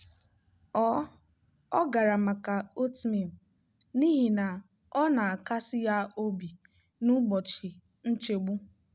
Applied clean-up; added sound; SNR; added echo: none; none; none; none.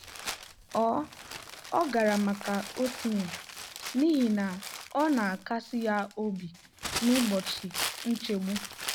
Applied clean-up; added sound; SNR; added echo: none; Crumpling, crinkling; 10 dB; none.